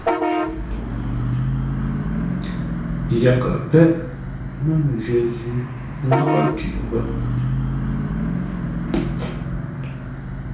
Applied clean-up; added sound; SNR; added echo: none; Bus / Vehicle horn, car horn, honking; 0 dB; reverberation time 0.6 s.